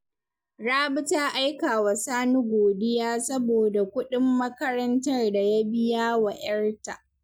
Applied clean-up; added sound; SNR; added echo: none; none; none; none.